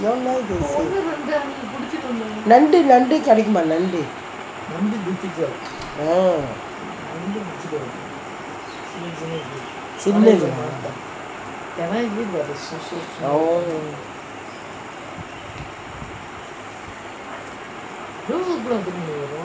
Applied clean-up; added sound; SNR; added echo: none; Slam; 19 dB; none.